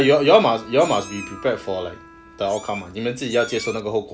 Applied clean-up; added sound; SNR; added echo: none; Bowed string instrument + Meow; 19 dB; none.